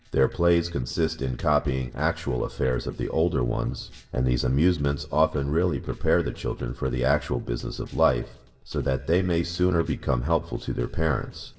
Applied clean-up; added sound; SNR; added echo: neural separator model SepFormer DNS4.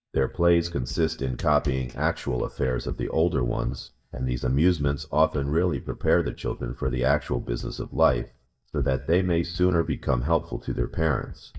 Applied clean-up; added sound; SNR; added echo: neural mask model DeepFilterNet 3.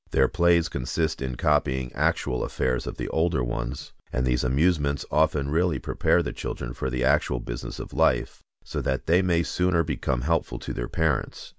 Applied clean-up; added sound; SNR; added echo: none; none; none; none.